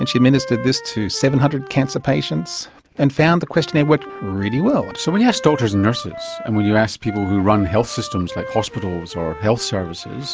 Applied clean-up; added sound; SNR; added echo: none; Wind instrument, woodwind instrument; 15 dB; none.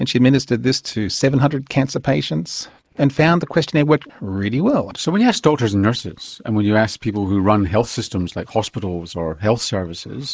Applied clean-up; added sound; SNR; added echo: neural mask model Resemble Enhance denoiser.